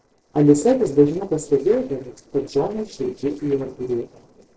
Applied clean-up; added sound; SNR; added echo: neural separator model SepFormer DNS4.